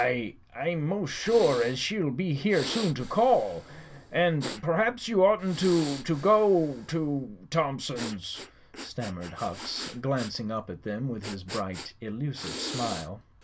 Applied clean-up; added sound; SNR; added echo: none; Breathing; 15 dB; none.